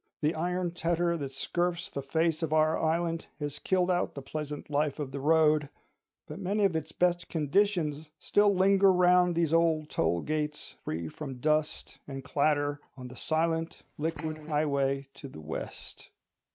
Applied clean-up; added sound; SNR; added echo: neural mask model RNNoise.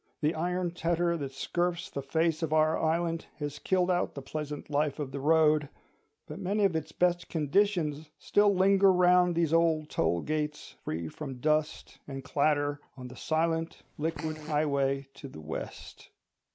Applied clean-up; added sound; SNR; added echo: none; Fart; 16 dB; none.